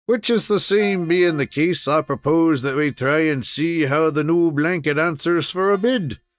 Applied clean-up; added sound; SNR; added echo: neural mask model DeepFilterNet 3.